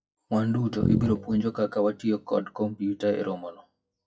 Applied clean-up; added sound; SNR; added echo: classical method WPE with log-MMSE.